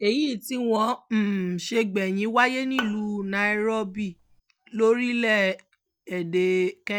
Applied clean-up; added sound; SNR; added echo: none; Bowed string instrument; 14 dB; none.